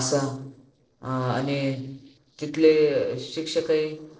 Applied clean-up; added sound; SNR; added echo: neural separator model SepFormer DNS4.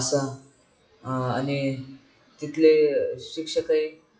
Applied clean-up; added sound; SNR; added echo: classical method WPE with log-MMSE.